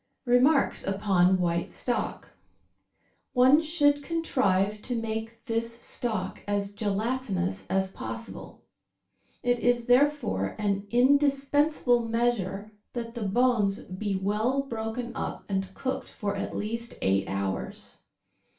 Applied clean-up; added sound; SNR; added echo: none; none; none; reverberation time 0.3 s.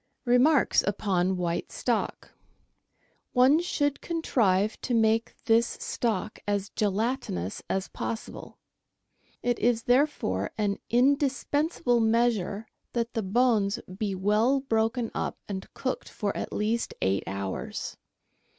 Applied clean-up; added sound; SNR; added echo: none; none; none; none.